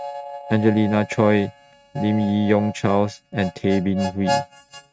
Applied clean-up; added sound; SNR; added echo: neural mask model RNNoise.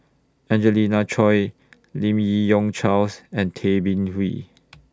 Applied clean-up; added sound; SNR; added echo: none; none; none; none.